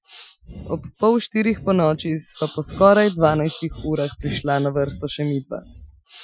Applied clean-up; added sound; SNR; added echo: classical method Wiener filter.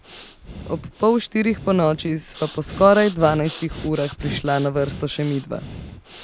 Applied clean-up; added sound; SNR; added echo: none; Breathing; 14 dB; none.